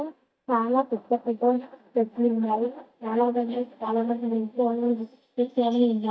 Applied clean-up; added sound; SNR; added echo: neural mask model DeepFilterNet 3.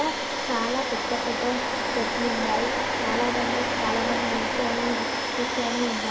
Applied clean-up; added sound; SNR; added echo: none; Domestic sounds, home sounds; -4 dB; reverberation time 1.0 s.